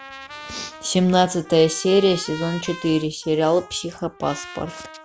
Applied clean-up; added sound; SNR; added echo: none; Trumpet; 17 dB; none.